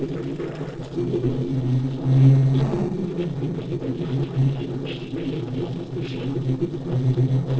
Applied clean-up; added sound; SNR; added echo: neural separator model SepFormer DNS4.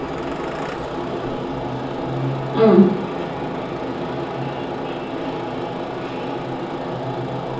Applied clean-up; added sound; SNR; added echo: none; Engine starting / Bus; 18 dB; reverberation time 0.7 s.